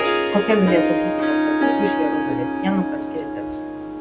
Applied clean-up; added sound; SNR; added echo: none; Harp; -3 dB; none.